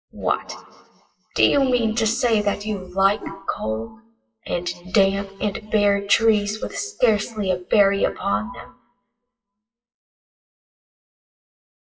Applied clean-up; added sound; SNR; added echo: classical method WPE with log-MMSE.